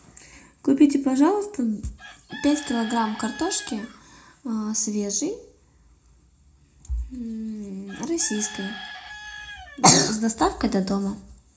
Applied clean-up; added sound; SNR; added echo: none; Bird / Chicken, rooster; 17 dB; reverberation time 0.3 s.